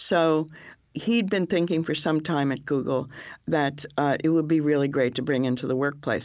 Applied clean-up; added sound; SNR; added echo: none; none; none; none.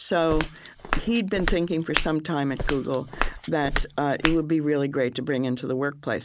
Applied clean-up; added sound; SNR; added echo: none; Walk, footsteps; 3 dB; none.